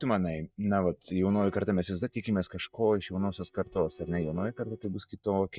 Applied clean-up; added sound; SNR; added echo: neural mask model DeepFilterNet 3.